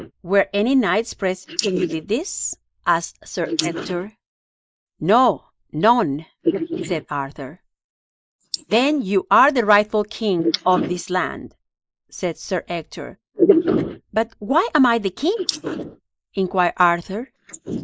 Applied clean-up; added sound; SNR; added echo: neural mask model Resemble Enhance denoiser.